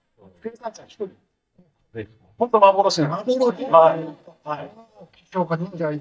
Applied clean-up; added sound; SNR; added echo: neural mask model DeepFilterNet 3.